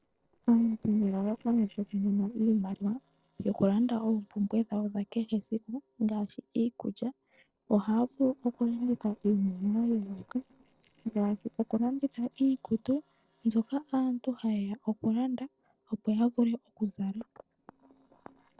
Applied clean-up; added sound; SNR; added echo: neural separator model SepFormer DNS4.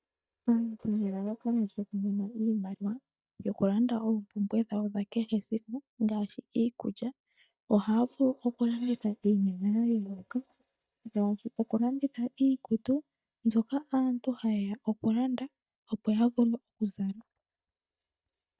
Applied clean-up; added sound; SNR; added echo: neural mask model DeepFilterNet 3.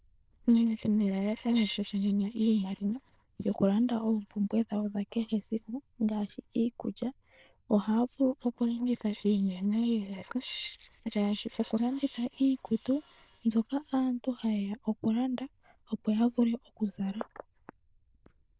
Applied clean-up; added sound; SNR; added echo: neural diffusion model UNIVERSE++.